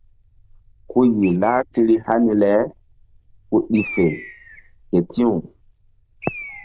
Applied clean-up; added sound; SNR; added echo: neural diffusion model UNIVERSE++.